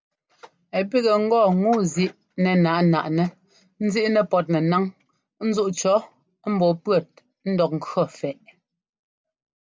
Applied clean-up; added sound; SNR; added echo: none; none; none; none.